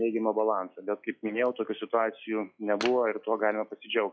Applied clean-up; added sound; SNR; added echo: classical method log-MMSE.